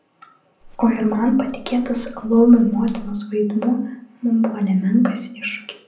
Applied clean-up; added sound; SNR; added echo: none; Livestock, farm animals, working animals; 20 dB; reverberation time 0.6 s.